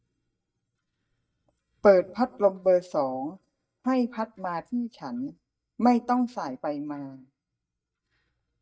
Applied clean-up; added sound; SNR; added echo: neural mask model DeepFilterNet 3.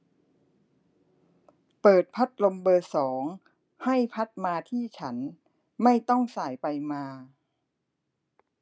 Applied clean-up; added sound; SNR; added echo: none; none; none; none.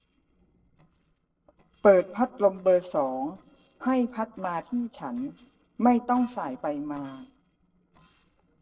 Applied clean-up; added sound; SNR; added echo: neural separator model SepFormer DNS4.